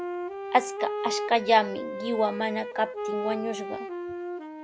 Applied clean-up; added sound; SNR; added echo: none; Wind instrument, woodwind instrument; 5 dB; none.